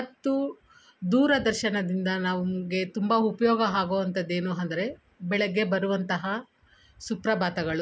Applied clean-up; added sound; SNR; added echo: none; none; none; none.